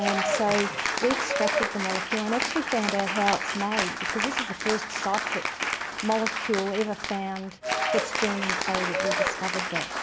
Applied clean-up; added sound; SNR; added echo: none; Applause / Cheering; -1 dB; none.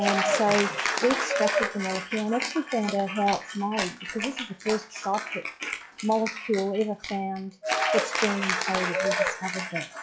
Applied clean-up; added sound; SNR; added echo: classical method log-MMSE.